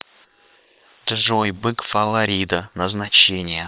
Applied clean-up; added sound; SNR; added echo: neural separator model SepFormer WHAM!.